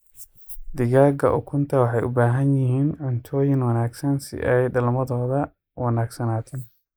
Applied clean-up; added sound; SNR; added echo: neural mask model Resemble Enhance denoiser.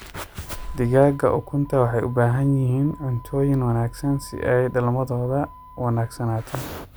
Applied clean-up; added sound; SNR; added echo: none; Motor vehicle (road); 18 dB; none.